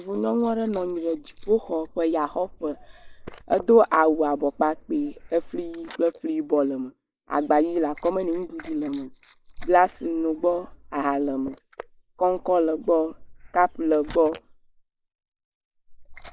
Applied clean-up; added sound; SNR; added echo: neural mask model Resemble Enhance denoiser.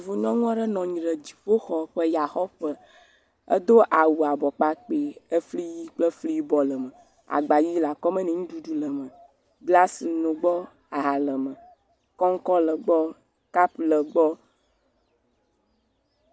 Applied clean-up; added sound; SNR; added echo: none; none; none; none.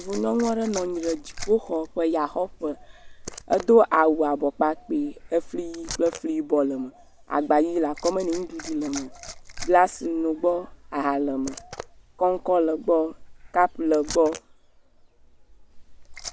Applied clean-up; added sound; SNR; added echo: none; Liquid; 15 dB; none.